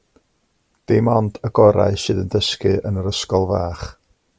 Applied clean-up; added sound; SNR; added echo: none; none; none; none.